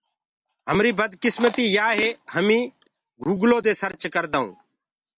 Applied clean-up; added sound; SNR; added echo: none; Chewing, mastication; 13 dB; none.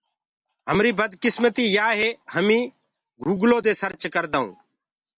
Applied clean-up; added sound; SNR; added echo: none; none; none; none.